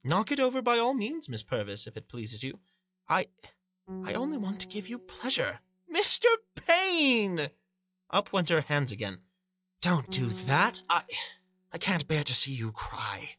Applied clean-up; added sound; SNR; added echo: classical method log-MMSE.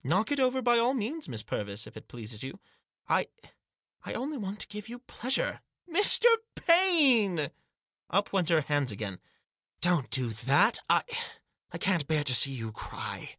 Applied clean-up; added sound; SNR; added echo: none; none; none; none.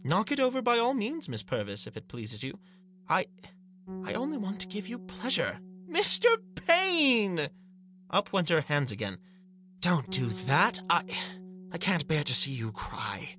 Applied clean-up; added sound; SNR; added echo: none; Bass guitar; 16 dB; none.